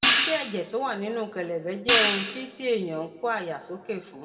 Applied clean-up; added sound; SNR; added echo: none; Hi-hat; -2 dB; reverberation time 1.2 s.